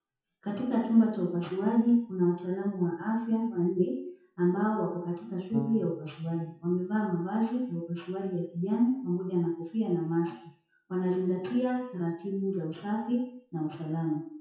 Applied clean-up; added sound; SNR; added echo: classical method WPE with log-MMSE.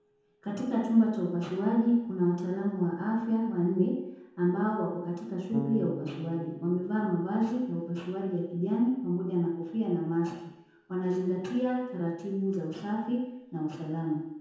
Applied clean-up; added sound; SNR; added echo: none; Bass guitar; 18 dB; reverberation time 0.9 s.